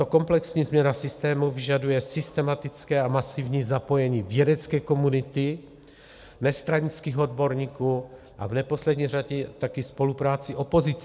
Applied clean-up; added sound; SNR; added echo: none; none; none; none.